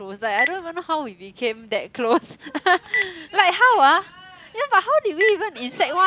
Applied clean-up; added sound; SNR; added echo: none; Telephone; 11 dB; none.